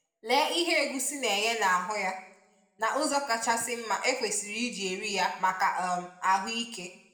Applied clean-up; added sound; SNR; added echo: none; none; none; reverberation time 0.7 s.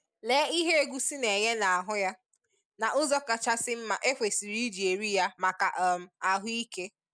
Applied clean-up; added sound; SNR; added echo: none; none; none; none.